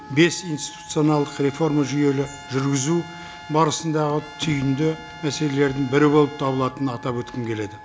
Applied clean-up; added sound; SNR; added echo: none; Wind instrument, woodwind instrument + Trumpet; 18 dB; none.